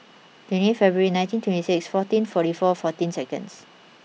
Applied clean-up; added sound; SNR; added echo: none; none; none; none.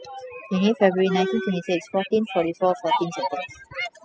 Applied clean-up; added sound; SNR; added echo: classical method spectral subtraction.